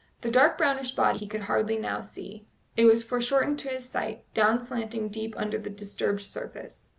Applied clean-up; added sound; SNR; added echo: none; none; none; none.